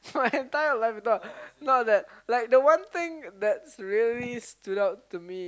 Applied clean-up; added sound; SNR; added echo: none; none; none; none.